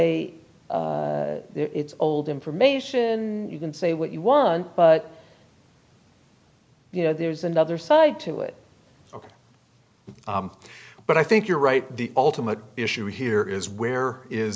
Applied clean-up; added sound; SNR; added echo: none; none; none; none.